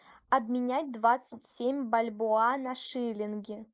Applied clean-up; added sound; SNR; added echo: neural mask model Resemble Enhance denoiser.